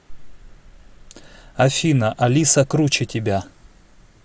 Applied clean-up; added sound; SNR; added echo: none; none; none; none.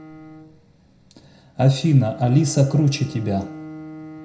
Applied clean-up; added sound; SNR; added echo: none; Bowed string instrument; 18 dB; reverberation time 0.4 s.